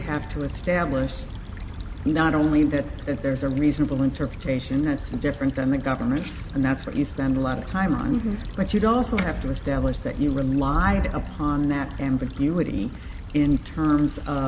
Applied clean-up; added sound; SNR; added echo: none; Stream / Trickle, dribble / Traffic noise, roadway noise; 8 dB; none.